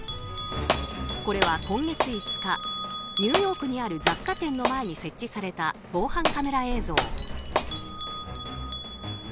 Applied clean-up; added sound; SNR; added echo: none; Bell + Glass; -1 dB; none.